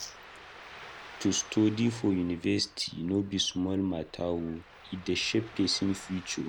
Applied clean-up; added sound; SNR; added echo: none; Ocean; 19 dB; none.